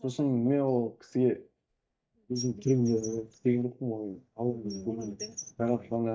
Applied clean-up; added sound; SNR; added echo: neural mask model DeepFilterNet 3.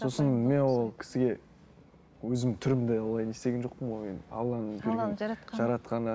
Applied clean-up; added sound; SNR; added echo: none; none; none; none.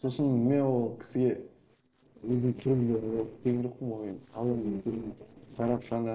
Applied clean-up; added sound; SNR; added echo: neural separator model SepFormer DNS4.